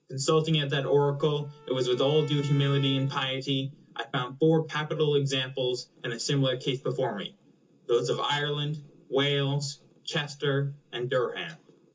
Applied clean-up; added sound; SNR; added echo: none; Bowed string instrument; 19 dB; reverberation time 0.2 s.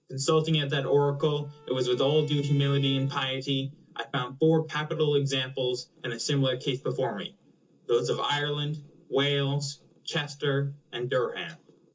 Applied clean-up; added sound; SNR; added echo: neural separator model SepFormer DNS4.